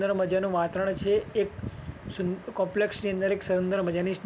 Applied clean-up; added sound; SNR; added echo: none; none; none; none.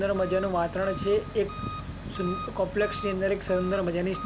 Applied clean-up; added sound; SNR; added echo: none; Engine; 10 dB; none.